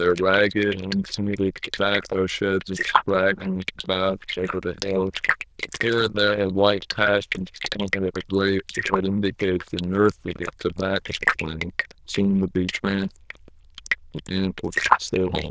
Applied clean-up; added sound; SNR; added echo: neural diffusion model UNIVERSE++.